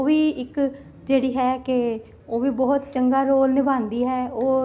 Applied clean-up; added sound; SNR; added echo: none; none; none; none.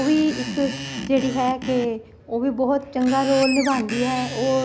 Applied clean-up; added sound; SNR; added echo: none; Screech; 10 dB; none.